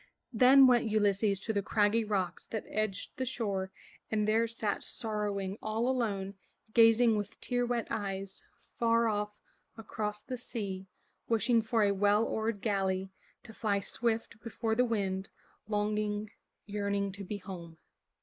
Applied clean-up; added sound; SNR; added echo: neural mask model Resemble Enhance denoiser.